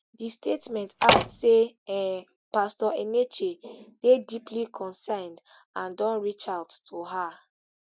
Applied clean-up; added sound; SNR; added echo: none; Slam; -2 dB; none.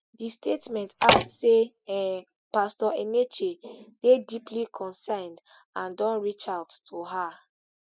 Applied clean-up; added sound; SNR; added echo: classical method spectral subtraction.